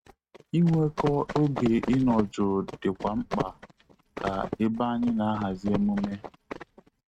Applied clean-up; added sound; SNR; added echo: neural mask model RNNoise.